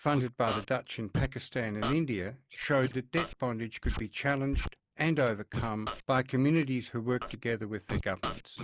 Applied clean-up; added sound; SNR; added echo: neural mask model Resemble Enhance denoiser.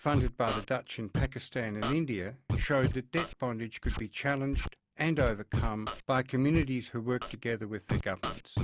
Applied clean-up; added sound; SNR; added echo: none; Scratching (performance technique); 3 dB; none.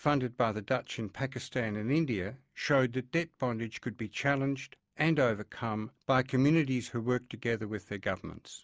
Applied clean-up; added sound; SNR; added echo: none; none; none; none.